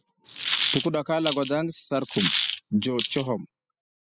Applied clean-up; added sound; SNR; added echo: classical method spectral subtraction.